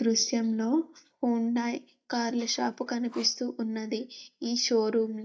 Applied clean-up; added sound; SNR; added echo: neural mask model DeepFilterNet 3.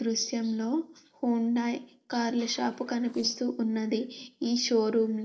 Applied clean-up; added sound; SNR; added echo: neural separator model SepFormer DNS4.